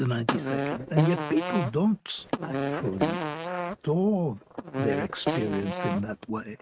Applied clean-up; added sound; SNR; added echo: neural mask model RNNoise.